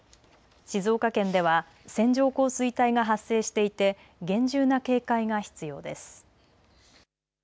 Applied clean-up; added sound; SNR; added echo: none; none; none; none.